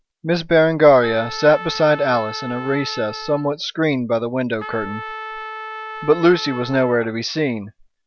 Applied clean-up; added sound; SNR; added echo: none; Trumpet; 13 dB; none.